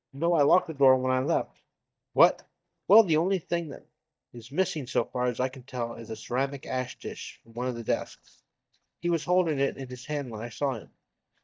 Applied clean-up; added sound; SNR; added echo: neural mask model DeepFilterNet 3.